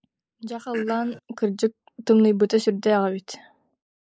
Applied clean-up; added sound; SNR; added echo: neural mask model Resemble Enhance denoiser.